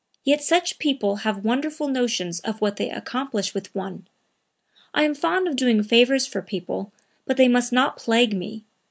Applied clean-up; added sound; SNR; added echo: none; none; none; none.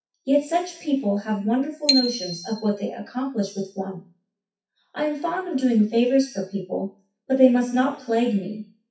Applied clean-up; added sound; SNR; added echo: classical method WPE with log-MMSE.